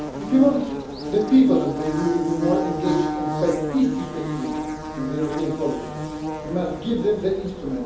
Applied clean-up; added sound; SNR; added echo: none; Buzz / Bird; 5 dB; reverberation time 0.7 s.